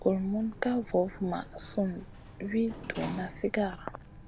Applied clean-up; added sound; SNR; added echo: none; Boat, Water vehicle + Sliding door; 14 dB; none.